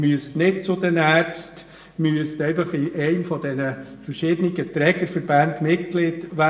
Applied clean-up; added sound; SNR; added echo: none; none; none; reverberation time 0.7 s.